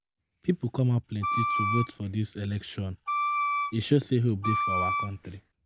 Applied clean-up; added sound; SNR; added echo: none; Wind instrument, woodwind instrument; 1 dB; none.